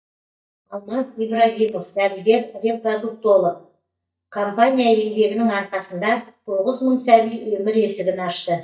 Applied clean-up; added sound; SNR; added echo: neural mask model DeepFilterNet 3.